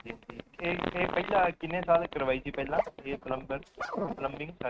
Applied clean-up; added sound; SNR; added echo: neural mask model RNNoise.